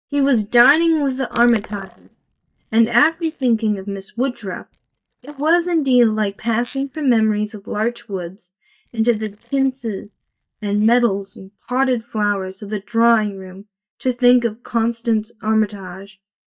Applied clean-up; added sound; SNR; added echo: neural mask model DeepFilterNet 3.